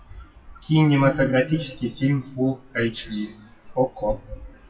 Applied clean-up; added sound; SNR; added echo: classical method WPE with log-MMSE.